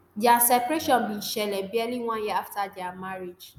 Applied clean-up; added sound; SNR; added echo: none; none; none; none.